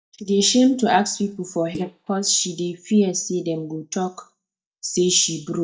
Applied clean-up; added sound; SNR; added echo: neural mask model DeepFilterNet 3.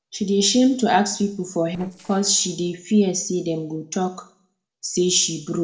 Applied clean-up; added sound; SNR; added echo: neural separator model SepFormer DNS4.